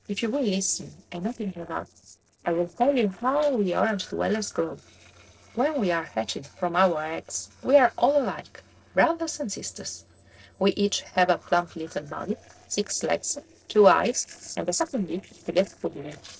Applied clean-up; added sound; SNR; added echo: neural separator model SepFormer DNS4.